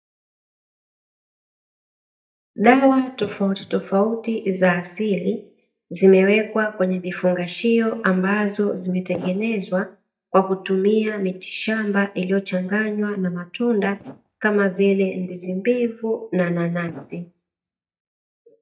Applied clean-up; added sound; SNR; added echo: neural mask model DeepFilterNet 3.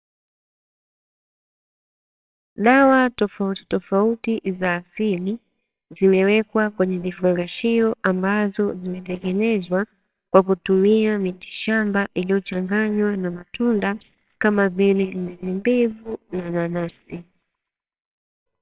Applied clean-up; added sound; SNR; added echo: neural separator model SepFormer WHAMR!.